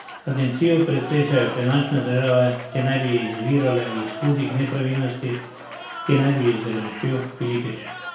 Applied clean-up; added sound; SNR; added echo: none; Applause; 14 dB; reverberation time 0.6 s.